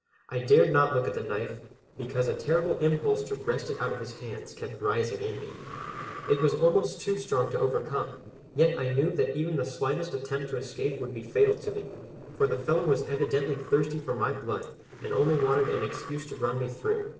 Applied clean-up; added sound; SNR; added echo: neural separator model SepFormer DNS4.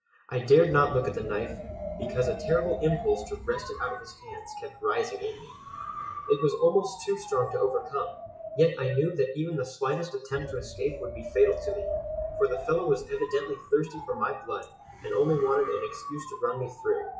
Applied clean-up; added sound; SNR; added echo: classical method WPE with log-MMSE.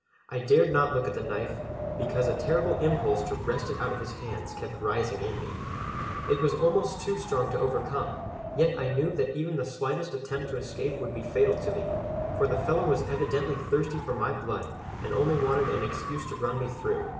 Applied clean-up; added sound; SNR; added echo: none; Wind; 6 dB; reverberation time 0.9 s.